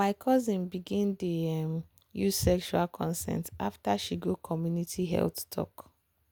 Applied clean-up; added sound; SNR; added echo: none; none; none; none.